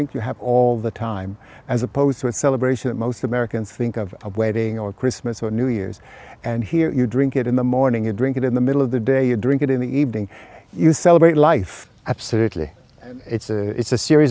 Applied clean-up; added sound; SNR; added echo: none; none; none; none.